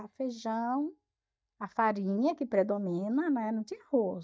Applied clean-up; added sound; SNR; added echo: neural mask model DeepFilterNet 3.